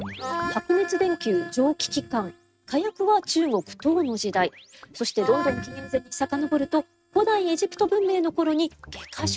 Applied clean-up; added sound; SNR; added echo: neural mask model RNNoise.